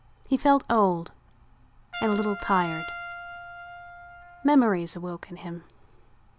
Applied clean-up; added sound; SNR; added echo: none; Trumpet; 14 dB; none.